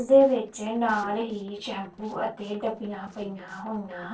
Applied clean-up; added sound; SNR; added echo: neural separator model SepFormer DNS4.